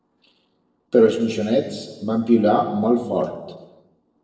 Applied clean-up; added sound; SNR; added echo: neural separator model SepFormer DNS4.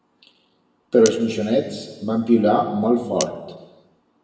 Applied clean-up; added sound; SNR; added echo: none; Cutlery, silverware; 16 dB; reverberation time 1.1 s.